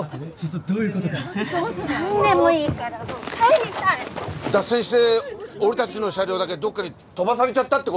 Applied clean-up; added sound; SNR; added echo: none; none; none; none.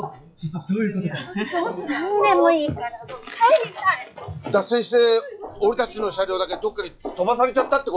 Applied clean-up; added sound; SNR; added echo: classical method log-MMSE.